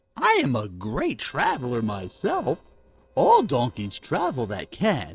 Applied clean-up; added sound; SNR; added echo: neural separator model SepFormer DNS4.